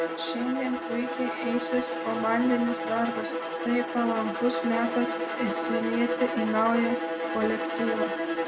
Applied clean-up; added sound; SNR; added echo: none; Bowed string instrument; 2 dB; none.